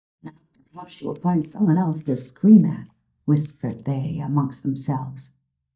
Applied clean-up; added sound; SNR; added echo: neural mask model DeepFilterNet 3.